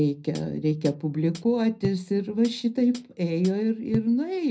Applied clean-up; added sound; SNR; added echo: none; Hi-hat; 16 dB; reverberation time 0.4 s.